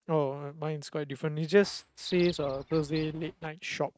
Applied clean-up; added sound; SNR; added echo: neural mask model RNNoise.